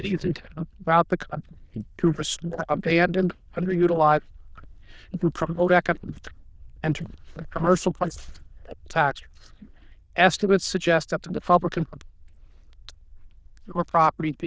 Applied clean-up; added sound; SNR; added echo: neural diffusion model UNIVERSE++.